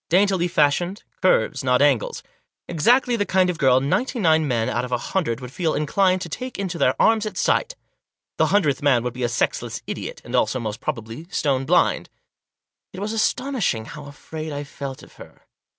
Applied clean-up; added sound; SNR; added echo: none; none; none; none.